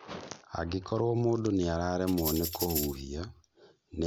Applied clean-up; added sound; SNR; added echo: none; Tambourine; 7 dB; none.